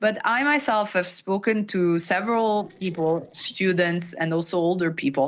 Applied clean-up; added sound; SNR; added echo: neural separator model SepFormer DNS4.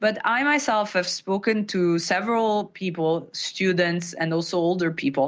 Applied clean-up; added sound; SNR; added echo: none; none; none; none.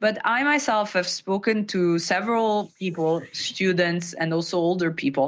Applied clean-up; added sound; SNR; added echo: neural mask model Resemble Enhance denoiser.